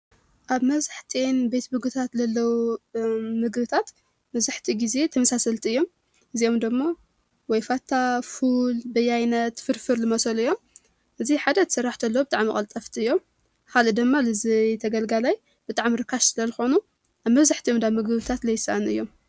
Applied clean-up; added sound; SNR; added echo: none; none; none; none.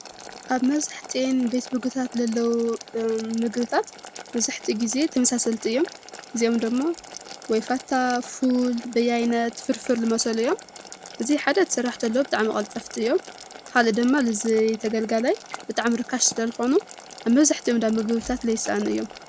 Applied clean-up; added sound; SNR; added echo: none; Boiling; 17 dB; none.